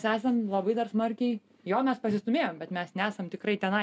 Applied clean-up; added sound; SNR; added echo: none; none; none; none.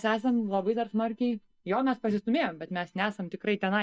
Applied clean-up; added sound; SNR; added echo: neural mask model DeepFilterNet 3.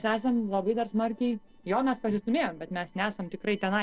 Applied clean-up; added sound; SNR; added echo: neural separator model SepFormer DNS4.